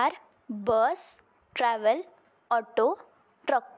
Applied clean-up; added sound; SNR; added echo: none; none; none; none.